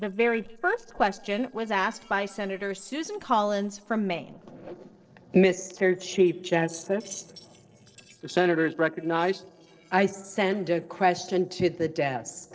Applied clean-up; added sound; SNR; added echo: neural separator model SepFormer DNS4.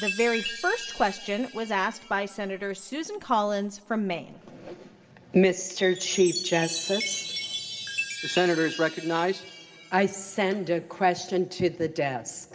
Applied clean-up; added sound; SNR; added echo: none; Chime; 10 dB; reverberation time 2.3 s.